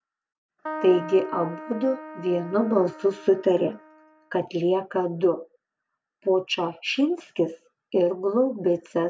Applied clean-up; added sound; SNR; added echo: none; Keyboard (musical); 13 dB; none.